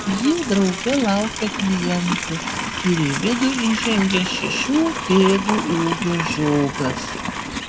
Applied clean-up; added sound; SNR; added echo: none; Livestock, farm animals, working animals; 5 dB; none.